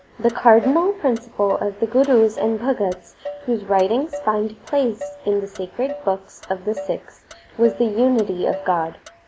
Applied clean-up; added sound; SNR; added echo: none; Motor vehicle (road); 16 dB; none.